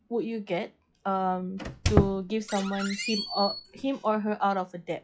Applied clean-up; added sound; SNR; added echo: classical method log-MMSE.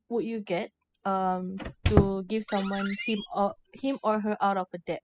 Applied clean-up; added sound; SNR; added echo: classical method spectral subtraction.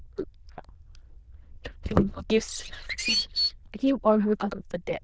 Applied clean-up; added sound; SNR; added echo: neural diffusion model UNIVERSE++.